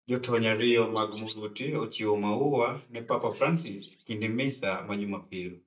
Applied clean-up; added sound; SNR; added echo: neural mask model DeepFilterNet 3.